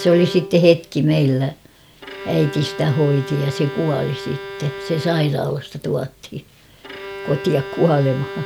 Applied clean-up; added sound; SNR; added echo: none; Bowed string instrument; 13 dB; none.